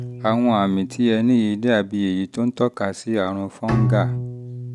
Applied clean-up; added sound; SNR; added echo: none; Bowed string instrument; 7 dB; none.